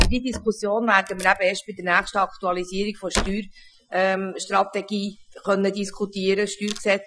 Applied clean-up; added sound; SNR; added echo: classical method Wiener filter.